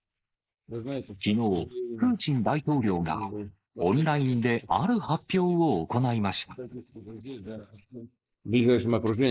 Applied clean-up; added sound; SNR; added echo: neural mask model Resemble Enhance denoiser.